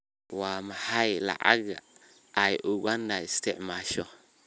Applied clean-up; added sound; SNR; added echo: none; none; none; none.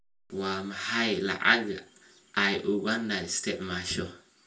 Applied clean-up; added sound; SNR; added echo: none; none; none; reverberation time 0.3 s.